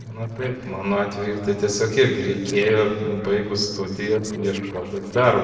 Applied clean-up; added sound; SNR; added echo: neural separator model SepFormer DNS4.